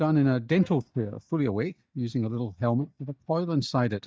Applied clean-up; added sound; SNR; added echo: neural mask model DeepFilterNet 3.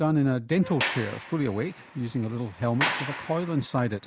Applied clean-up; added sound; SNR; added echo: none; Sliding door; 8 dB; none.